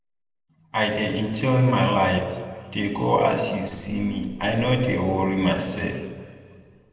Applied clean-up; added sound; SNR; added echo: neural separator model SepFormer DNS4.